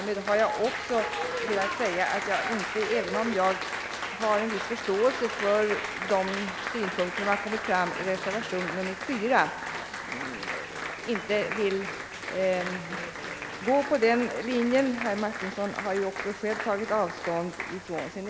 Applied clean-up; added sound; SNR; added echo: none; Applause; 6 dB; none.